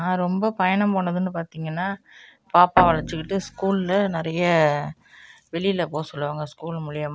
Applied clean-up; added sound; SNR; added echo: none; Guitar; 5 dB; none.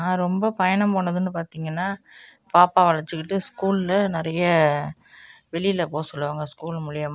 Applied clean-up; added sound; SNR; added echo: none; none; none; none.